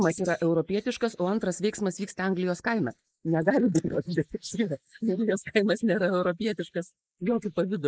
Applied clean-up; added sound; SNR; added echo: neural mask model Resemble Enhance denoiser.